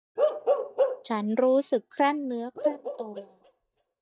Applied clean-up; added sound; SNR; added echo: neural mask model DeepFilterNet 3.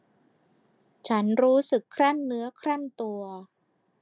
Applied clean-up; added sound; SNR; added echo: none; none; none; none.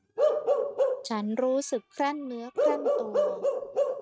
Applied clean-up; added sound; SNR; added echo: neural mask model RNNoise.